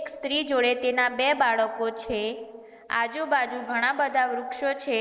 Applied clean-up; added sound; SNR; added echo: neural mask model Resemble Enhance denoiser.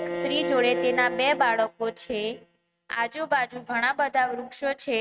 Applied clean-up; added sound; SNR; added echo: neural mask model RNNoise.